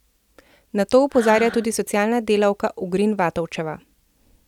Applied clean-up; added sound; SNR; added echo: none; Breathing; 15 dB; none.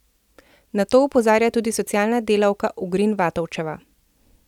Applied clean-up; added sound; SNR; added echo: none; none; none; none.